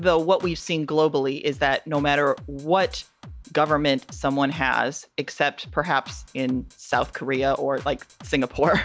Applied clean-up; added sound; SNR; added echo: none; Drum kit; 19 dB; none.